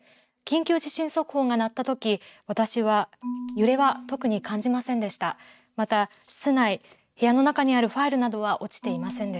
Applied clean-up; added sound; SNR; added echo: neural mask model RNNoise.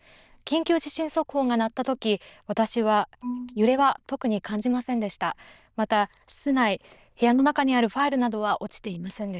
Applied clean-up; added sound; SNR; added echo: neural diffusion model UNIVERSE++.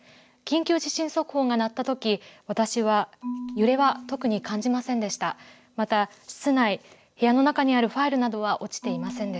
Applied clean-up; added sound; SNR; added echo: none; Marimba, xylophone / Wood; 16 dB; none.